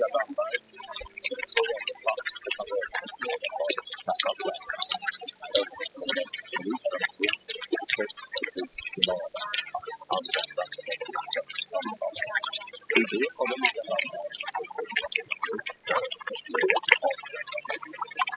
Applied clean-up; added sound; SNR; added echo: classical method spectral subtraction.